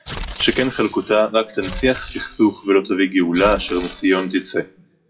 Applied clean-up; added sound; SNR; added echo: classical method WPE with log-MMSE.